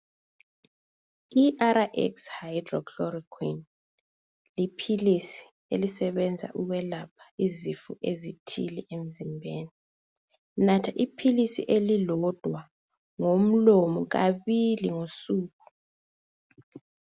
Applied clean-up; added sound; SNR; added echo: none; none; none; none.